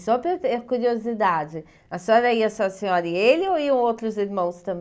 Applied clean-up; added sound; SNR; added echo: none; none; none; none.